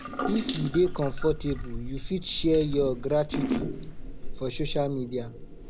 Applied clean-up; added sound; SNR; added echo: none; Drip / Sink (filling or washing) / Water tap, faucet; 3 dB; none.